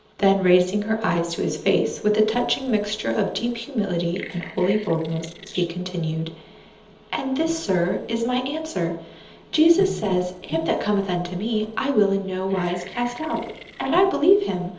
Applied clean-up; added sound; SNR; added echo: neural separator model SepFormer DNS4.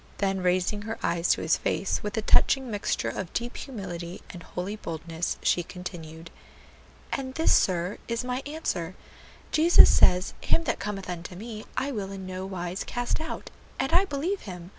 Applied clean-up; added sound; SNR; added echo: none; none; none; none.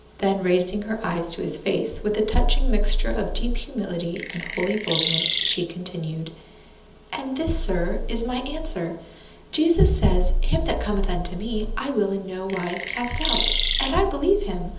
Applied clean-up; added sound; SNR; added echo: none; Chirp, tweet; 3 dB; reverberation time 1.2 s.